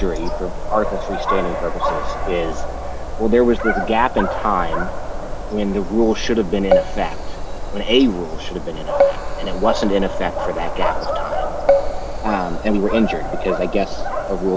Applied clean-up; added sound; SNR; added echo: none; Keyboard (musical) + Dog; -1 dB; none.